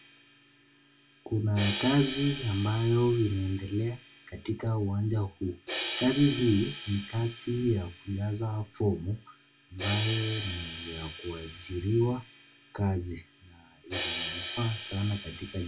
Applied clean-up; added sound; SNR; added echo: none; Crash cymbal; 7 dB; reverberation time 0.1 s.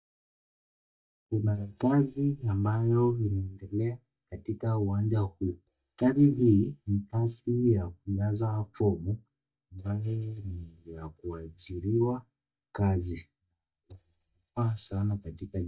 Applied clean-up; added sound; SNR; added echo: neural mask model DeepFilterNet 3.